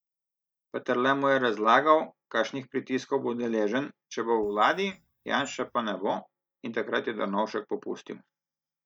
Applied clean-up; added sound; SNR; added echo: neural mask model DeepFilterNet 3.